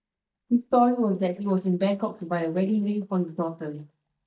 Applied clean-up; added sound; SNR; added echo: neural mask model DeepFilterNet 3.